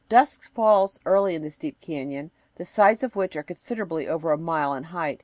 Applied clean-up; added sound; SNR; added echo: none; none; none; none.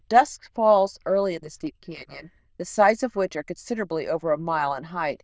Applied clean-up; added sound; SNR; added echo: neural diffusion model UNIVERSE++.